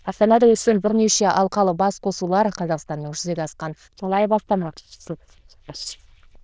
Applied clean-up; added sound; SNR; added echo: neural diffusion model UNIVERSE++.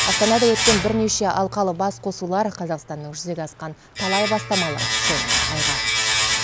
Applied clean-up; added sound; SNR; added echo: none; Domestic sounds, home sounds; 1 dB; none.